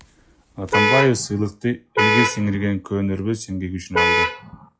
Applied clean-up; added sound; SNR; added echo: classical method log-MMSE.